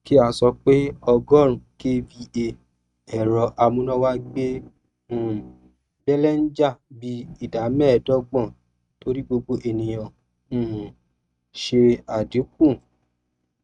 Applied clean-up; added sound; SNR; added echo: neural mask model RNNoise.